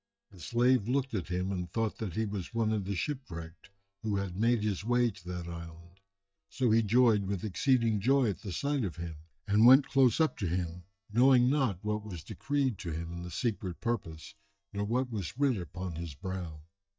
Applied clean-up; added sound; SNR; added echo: neural mask model DeepFilterNet 3.